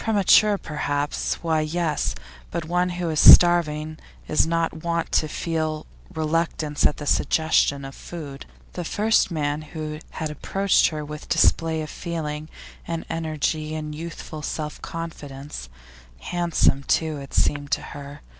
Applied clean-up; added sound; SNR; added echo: none; none; none; none.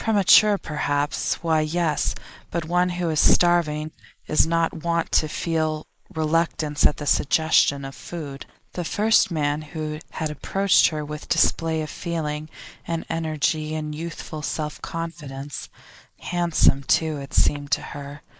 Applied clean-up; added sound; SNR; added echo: neural mask model Resemble Enhance denoiser.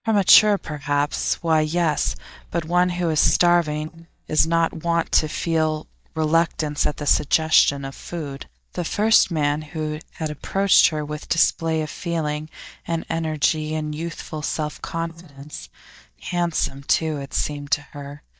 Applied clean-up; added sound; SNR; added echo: neural mask model DeepFilterNet 3.